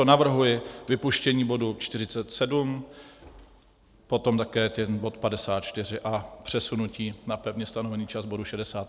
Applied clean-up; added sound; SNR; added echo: none; none; none; none.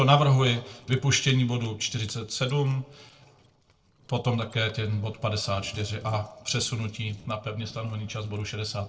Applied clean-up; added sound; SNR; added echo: neural separator model SepFormer DNS4.